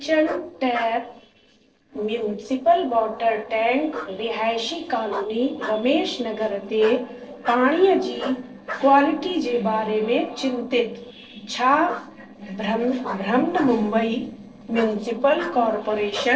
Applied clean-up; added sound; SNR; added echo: neural separator model SepFormer DNS4.